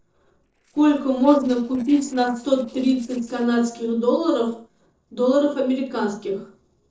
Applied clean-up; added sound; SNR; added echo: neural separator model SepFormer DNS4.